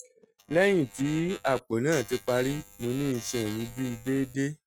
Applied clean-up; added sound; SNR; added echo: neural mask model RNNoise.